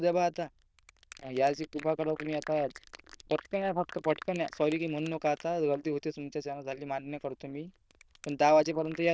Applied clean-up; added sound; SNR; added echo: neural diffusion model UNIVERSE++.